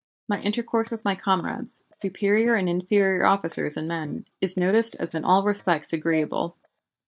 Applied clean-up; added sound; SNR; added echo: neural mask model DeepFilterNet 3.